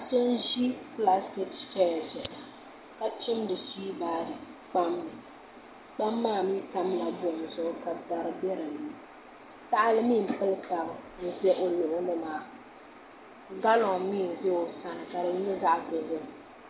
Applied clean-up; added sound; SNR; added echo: none; none; none; none.